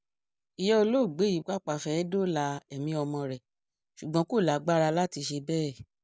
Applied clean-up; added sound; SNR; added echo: none; none; none; none.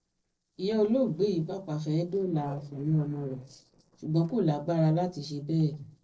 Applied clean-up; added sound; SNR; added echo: neural separator model SepFormer DNS4.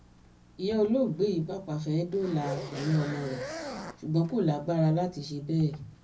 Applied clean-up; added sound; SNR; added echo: none; Zipper (clothing); 14 dB; reverberation time 0.4 s.